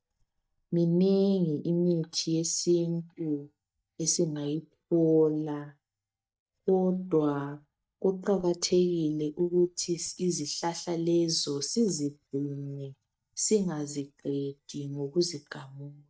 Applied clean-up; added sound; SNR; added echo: neural mask model DeepFilterNet 3.